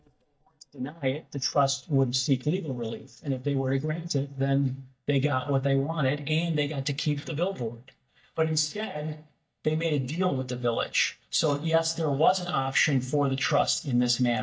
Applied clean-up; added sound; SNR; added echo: neural mask model DeepFilterNet 3.